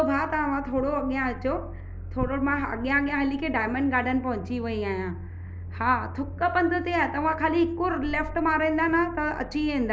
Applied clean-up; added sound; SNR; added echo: none; none; none; none.